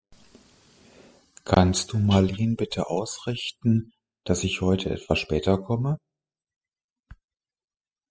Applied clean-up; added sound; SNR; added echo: classical method spectral subtraction.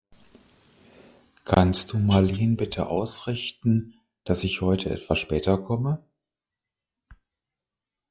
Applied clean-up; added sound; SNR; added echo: classical method log-MMSE.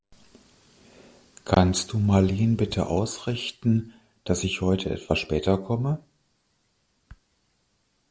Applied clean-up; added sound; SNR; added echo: none; none; none; none.